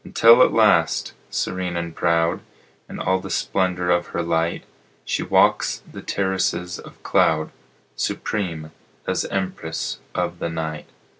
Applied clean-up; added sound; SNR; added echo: none; none; none; none.